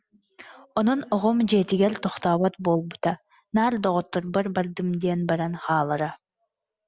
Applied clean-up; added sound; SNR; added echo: none; none; none; none.